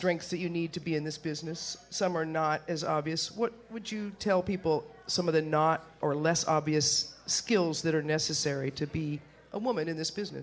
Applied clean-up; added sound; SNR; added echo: none; none; none; none.